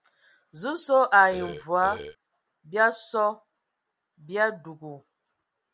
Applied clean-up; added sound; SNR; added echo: none; Burping, eructation; 11 dB; none.